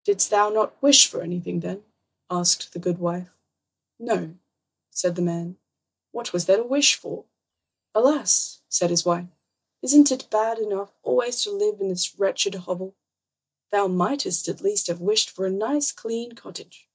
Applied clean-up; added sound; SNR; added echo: neural mask model DeepFilterNet 3.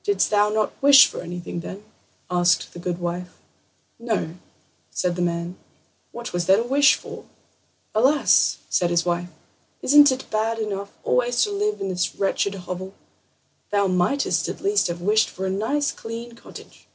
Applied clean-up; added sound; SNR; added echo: none; none; none; none.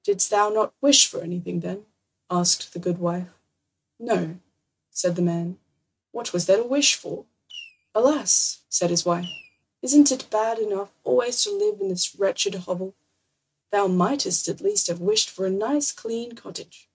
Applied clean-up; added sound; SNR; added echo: neural mask model RNNoise.